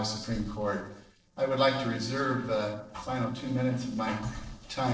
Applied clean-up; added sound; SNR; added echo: neural separator model SepFormer DNS4.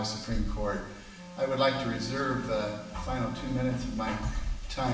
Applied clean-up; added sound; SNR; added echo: none; Wind instrument, woodwind instrument; 15 dB; reverberation time 1.0 s.